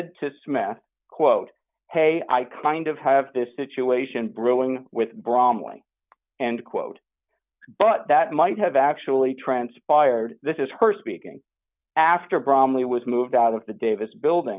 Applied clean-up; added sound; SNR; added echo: none; none; none; none.